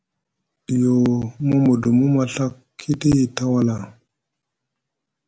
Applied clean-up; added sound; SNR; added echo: none; none; none; none.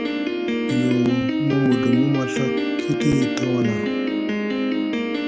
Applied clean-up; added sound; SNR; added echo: none; Piano; -1 dB; none.